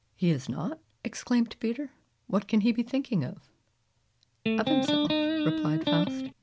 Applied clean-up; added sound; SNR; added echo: none; Electric guitar; -3 dB; none.